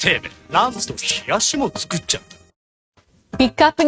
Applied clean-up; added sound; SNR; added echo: neural mask model RNNoise.